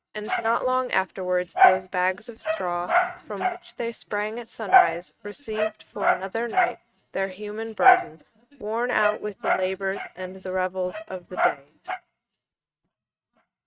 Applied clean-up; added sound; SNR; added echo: neural mask model RNNoise.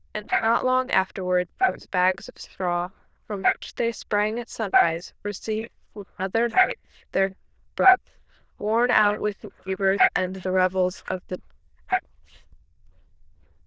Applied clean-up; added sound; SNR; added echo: neural diffusion model UNIVERSE++.